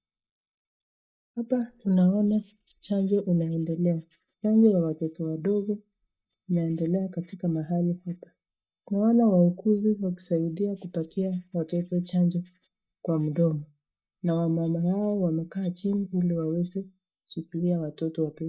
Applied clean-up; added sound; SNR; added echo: neural mask model DeepFilterNet 3.